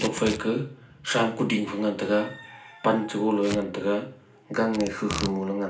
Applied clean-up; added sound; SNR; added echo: none; Packing tape, duct tape / Tearing; 14 dB; reverberation time 0.4 s.